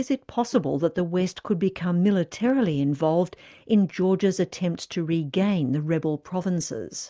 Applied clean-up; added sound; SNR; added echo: none; none; none; none.